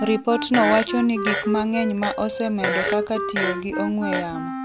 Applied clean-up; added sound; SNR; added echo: none; Wind instrument, woodwind instrument + Fart; 3 dB; none.